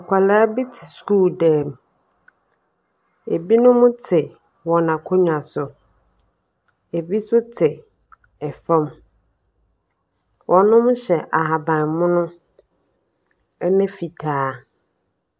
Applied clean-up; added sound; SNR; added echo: none; none; none; none.